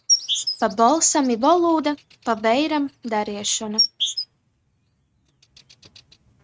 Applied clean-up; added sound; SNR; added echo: neural mask model RNNoise.